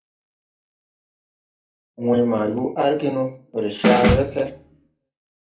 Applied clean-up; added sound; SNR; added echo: none; Snare drum; -3 dB; reverberation time 0.3 s.